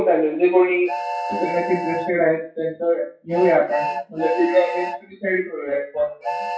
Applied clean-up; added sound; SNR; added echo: classical method WPE with log-MMSE.